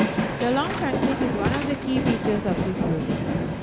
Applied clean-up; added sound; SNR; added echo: none; Train; -2 dB; none.